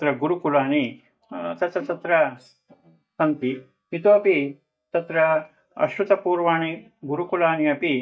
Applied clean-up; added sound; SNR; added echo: neural mask model DeepFilterNet 3.